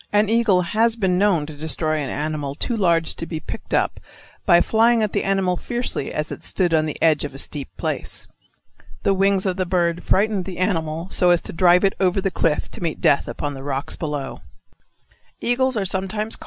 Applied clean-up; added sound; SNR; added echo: none; none; none; none.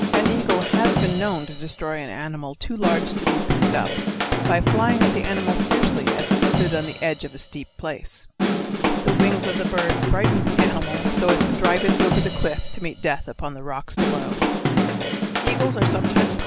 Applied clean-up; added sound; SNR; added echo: none; Drum / Drum kit; -3 dB; none.